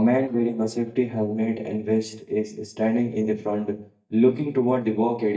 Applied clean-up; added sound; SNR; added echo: neural mask model DeepFilterNet 3.